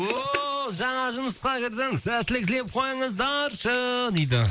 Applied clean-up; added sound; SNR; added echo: neural mask model Resemble Enhance denoiser.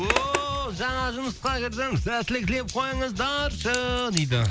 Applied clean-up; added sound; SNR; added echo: none; Zipper (clothing); 9 dB; none.